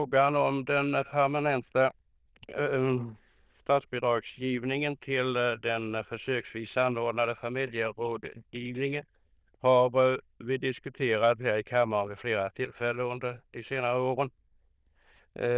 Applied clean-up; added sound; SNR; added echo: neural diffusion model UNIVERSE++.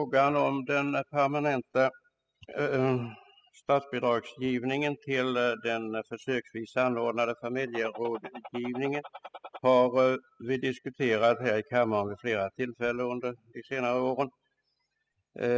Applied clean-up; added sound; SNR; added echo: classical method spectral subtraction.